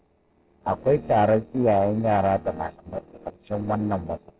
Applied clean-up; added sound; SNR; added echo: neural separator model SepFormer DNS4.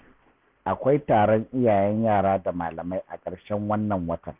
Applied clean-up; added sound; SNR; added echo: none; none; none; none.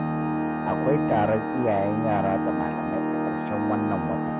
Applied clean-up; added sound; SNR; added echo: none; Organ; -1 dB; none.